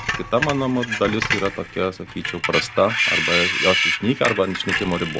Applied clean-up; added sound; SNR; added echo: none; Screech; 1 dB; none.